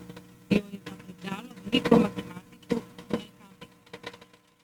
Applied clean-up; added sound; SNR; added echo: neural mask model RNNoise.